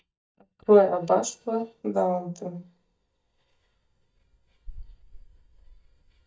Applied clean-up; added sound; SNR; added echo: neural mask model DeepFilterNet 3.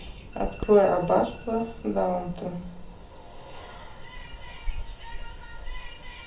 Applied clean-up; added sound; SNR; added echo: none; Bird vocalization, bird call, bird song; 9 dB; reverberation time 0.4 s.